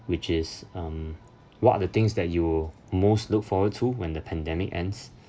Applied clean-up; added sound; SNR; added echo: none; none; none; none.